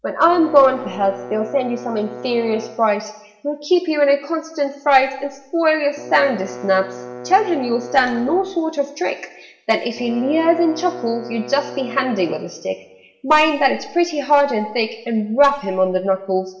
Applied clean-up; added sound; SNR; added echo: none; Bowed string instrument; 15 dB; reverberation time 0.8 s.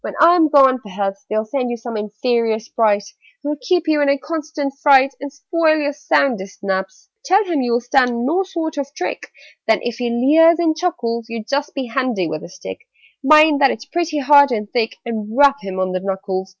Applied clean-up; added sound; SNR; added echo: none; none; none; none.